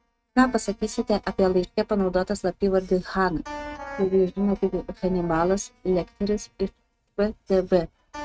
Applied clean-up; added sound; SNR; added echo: neural mask model RNNoise.